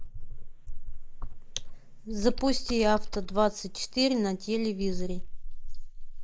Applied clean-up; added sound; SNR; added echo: neural mask model Resemble Enhance denoiser.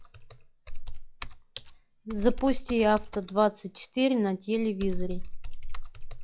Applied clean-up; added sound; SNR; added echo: classical method log-MMSE.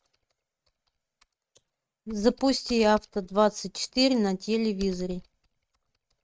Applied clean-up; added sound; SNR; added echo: neural mask model RNNoise.